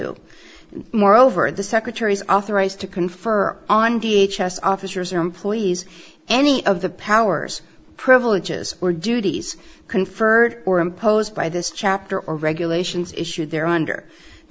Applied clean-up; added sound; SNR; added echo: none; none; none; none.